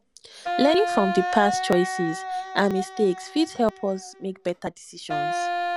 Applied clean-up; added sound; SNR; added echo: none; Wind instrument, woodwind instrument; 5 dB; none.